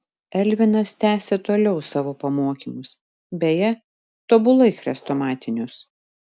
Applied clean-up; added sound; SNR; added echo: none; none; none; none.